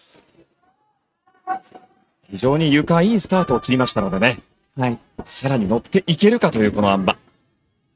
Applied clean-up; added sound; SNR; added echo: neural mask model RNNoise.